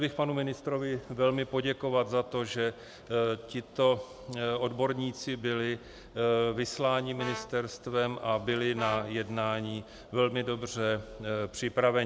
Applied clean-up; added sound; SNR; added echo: none; Brass instrument; 13 dB; none.